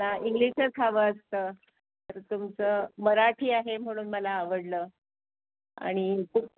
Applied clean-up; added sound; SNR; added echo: none; none; none; none.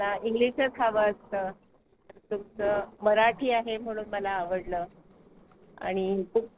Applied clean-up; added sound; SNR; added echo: neural separator model SepFormer DNS4.